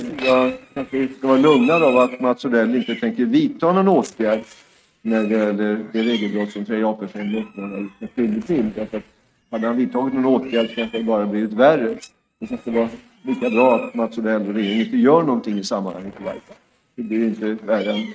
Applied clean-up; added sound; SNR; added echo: neural mask model RNNoise.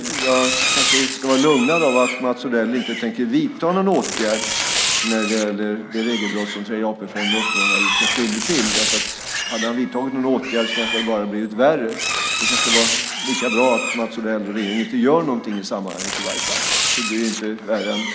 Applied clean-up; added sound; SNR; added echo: none; Tearing + Livestock, farm animals, working animals; 2 dB; none.